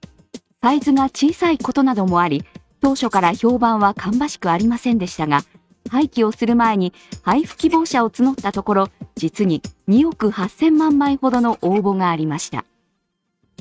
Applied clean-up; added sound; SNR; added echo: neural mask model RNNoise.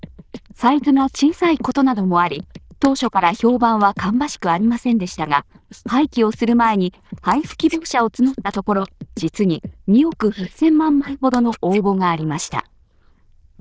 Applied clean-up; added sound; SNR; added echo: neural diffusion model UNIVERSE++.